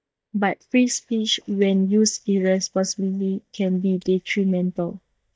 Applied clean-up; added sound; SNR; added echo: neural mask model DeepFilterNet 3.